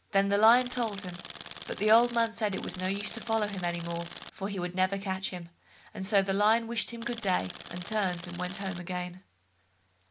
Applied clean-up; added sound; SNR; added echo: none; Tools; 13 dB; none.